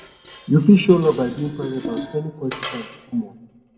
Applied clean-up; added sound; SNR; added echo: none; Dishes, pots, and pans; 15 dB; reverberation time 1.2 s.